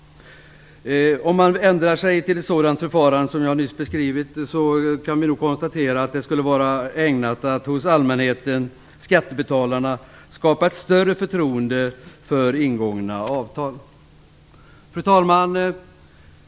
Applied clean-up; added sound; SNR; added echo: none; none; none; none.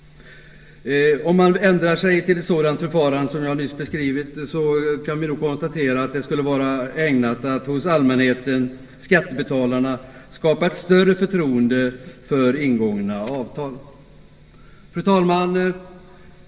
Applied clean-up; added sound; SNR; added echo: none; none; none; reverberation time 1.8 s.